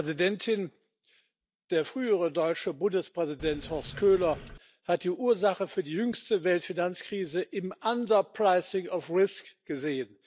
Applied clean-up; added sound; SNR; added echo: neural mask model DeepFilterNet 3.